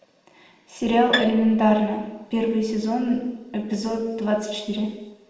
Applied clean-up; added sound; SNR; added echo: none; Bowed string instrument; 6 dB; reverberation time 0.9 s.